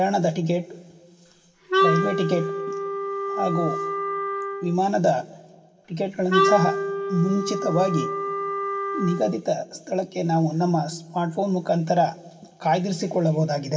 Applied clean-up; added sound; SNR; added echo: none; Wind instrument, woodwind instrument; 1 dB; reverberation time 0.9 s.